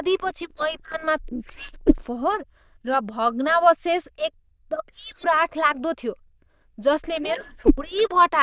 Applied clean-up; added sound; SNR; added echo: neural diffusion model UNIVERSE++.